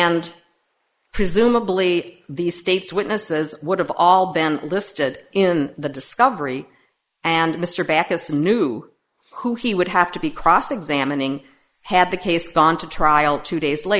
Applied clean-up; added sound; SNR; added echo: neural mask model Resemble Enhance denoiser.